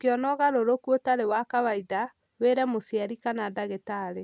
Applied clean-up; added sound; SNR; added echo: none; none; none; none.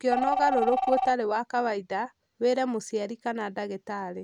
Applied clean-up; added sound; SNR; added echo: none; Telephone; 4 dB; none.